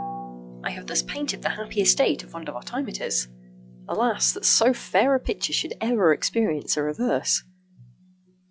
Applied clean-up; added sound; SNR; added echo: classical method log-MMSE.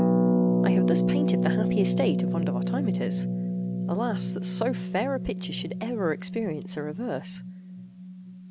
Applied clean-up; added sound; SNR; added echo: none; Harp; -4 dB; none.